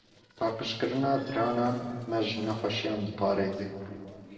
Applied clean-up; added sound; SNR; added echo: neural separator model SepFormer DNS4.